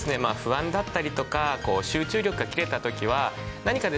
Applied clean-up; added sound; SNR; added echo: none; none; none; none.